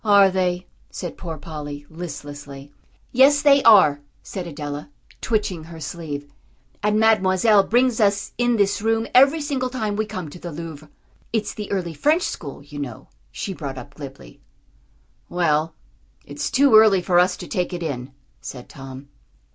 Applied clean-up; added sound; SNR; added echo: none; none; none; none.